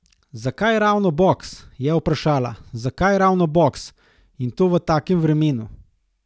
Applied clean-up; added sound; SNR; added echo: none; none; none; none.